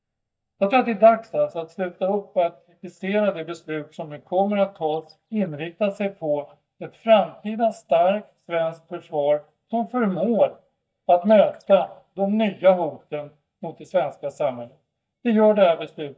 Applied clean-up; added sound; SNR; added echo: neural mask model DeepFilterNet 3.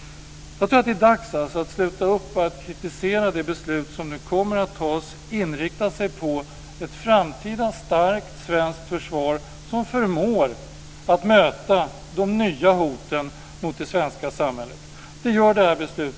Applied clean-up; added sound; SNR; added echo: none; none; none; none.